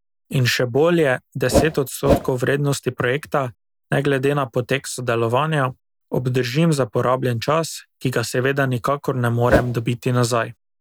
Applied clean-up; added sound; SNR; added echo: none; Whoosh, swoosh, swish; 0 dB; none.